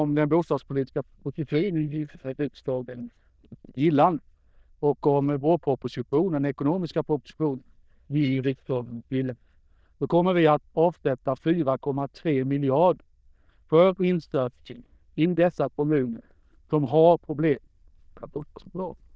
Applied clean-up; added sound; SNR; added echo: neural diffusion model UNIVERSE++.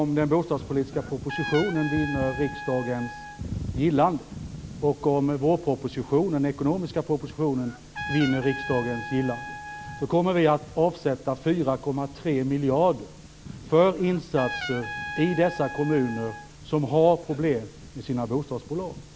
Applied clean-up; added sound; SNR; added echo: none; Trumpet; 12 dB; none.